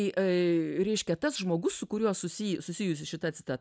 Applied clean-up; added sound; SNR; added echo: none; none; none; none.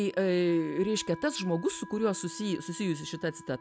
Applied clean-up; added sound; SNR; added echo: none; Wind instrument, woodwind instrument; 17 dB; none.